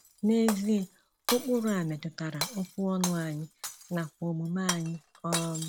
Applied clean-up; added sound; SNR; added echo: none; Shatter; 9 dB; none.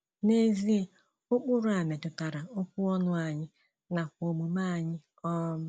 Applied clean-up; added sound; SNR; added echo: none; none; none; none.